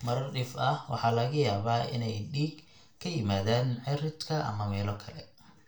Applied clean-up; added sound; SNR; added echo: none; none; none; reverberation time 0.3 s.